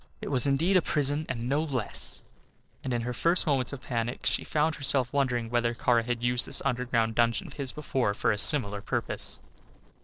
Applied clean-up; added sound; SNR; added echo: neural separator model SepFormer DNS4.